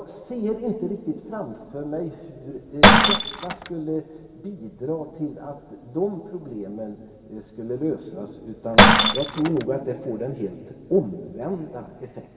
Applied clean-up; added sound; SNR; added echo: none; Shatter; -5 dB; reverberation time 2.4 s.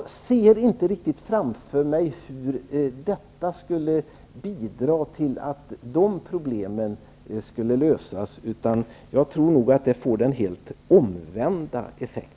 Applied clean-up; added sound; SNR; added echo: none; none; none; none.